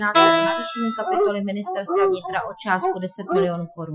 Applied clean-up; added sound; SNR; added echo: classical method Wiener filter.